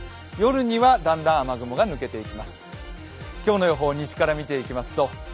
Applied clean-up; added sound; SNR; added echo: none; none; none; none.